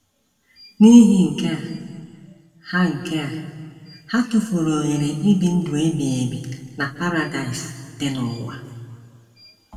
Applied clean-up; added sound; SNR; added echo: none; none; none; reverberation time 1.6 s.